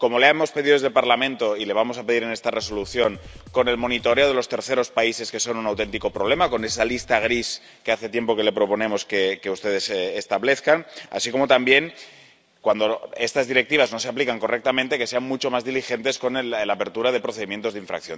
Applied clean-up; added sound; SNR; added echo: none; Drum kit; 19 dB; none.